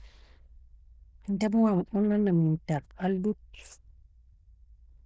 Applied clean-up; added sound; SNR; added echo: neural diffusion model UNIVERSE++.